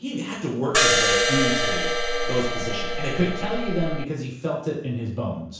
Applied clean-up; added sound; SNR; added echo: none; Crash cymbal; -5 dB; reverberation time 0.7 s.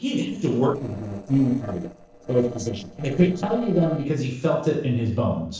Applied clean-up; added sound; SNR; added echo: neural separator model SepFormer DNS4.